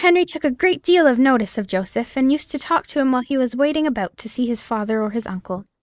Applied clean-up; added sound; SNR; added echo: neural mask model Resemble Enhance denoiser.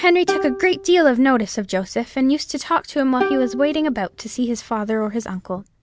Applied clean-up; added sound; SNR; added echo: none; Plucked string instrument; 10 dB; none.